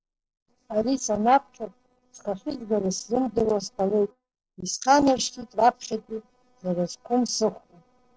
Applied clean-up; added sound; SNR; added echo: neural separator model SepFormer DNS4.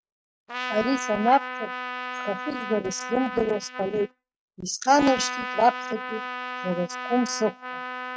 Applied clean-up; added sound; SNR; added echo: neural mask model RNNoise.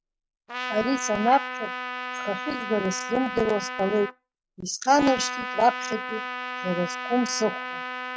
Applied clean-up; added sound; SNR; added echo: none; Trumpet; 7 dB; none.